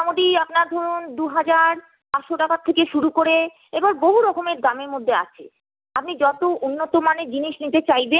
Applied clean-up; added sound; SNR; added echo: none; none; none; none.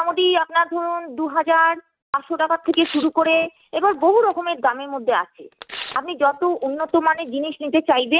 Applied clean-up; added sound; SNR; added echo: neural mask model RNNoise.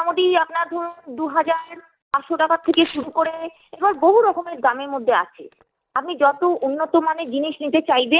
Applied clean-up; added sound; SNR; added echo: neural mask model DeepFilterNet 3.